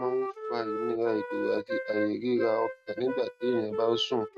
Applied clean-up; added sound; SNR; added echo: neural mask model RNNoise.